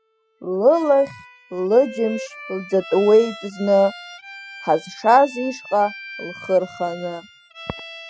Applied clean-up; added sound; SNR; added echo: classical method spectral subtraction.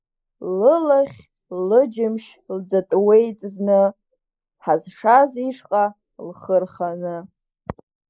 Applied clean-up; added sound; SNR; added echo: neural mask model Resemble Enhance denoiser.